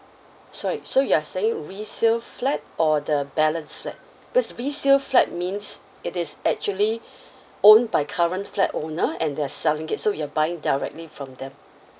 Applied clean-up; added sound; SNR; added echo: none; none; none; none.